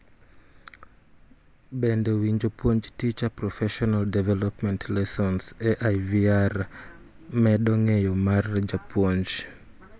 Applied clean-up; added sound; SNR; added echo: none; none; none; none.